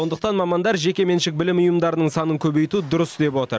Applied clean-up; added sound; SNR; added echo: none; none; none; none.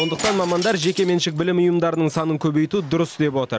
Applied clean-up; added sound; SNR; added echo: none; Shatter; 14 dB; none.